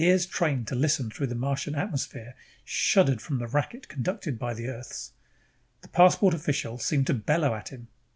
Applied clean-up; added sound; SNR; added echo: none; none; none; none.